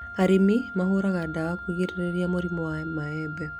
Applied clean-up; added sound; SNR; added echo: none; Wind instrument, woodwind instrument; 12 dB; none.